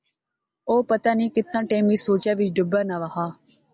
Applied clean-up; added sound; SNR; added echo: none; none; none; none.